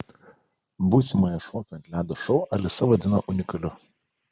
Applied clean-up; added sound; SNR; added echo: none; none; none; none.